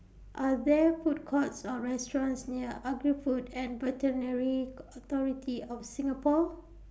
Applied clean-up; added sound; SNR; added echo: none; none; none; none.